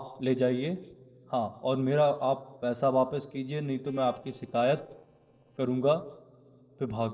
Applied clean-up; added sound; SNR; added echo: neural separator model SepFormer DNS4.